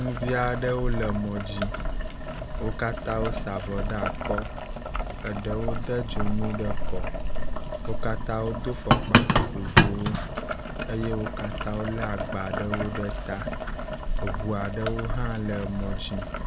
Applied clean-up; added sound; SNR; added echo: none; Boiling; -4 dB; none.